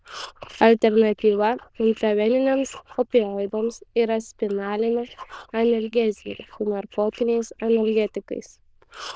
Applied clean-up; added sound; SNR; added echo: neural diffusion model UNIVERSE++.